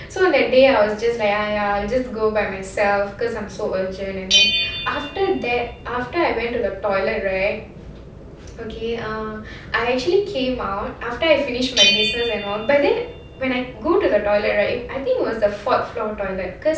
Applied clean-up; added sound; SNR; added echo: none; Bell; 8 dB; none.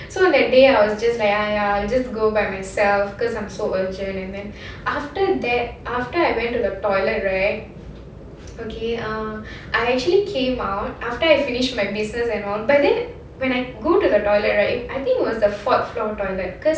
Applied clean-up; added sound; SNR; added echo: none; none; none; none.